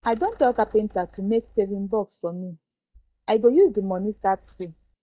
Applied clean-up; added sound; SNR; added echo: neural mask model DeepFilterNet 3.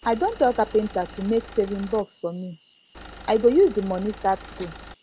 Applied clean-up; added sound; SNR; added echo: none; Engine + Cricket / Frog; 18 dB; none.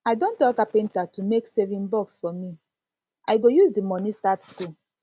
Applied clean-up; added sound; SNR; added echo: none; none; none; none.